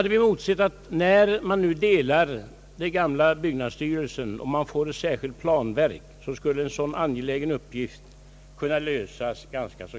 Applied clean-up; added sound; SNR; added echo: none; none; none; none.